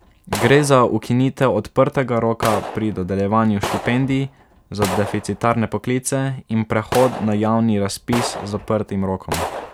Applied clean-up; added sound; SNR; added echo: none; Gunshot, gunfire; 11 dB; none.